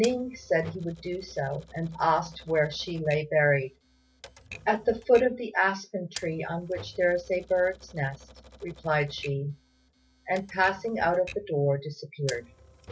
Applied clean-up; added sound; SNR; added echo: none; Typewriter; 19 dB; none.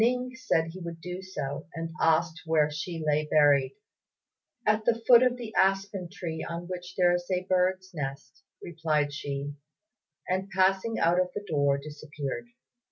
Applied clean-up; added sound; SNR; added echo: none; none; none; none.